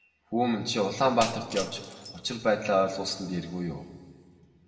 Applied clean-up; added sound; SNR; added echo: none; Shatter; 14 dB; reverberation time 1.8 s.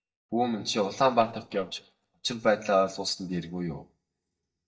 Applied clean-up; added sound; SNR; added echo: neural mask model DeepFilterNet 3.